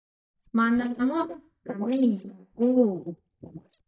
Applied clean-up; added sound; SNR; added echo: neural mask model DeepFilterNet 3.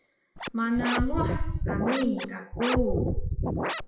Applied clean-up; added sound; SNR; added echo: classical method WPE with log-MMSE.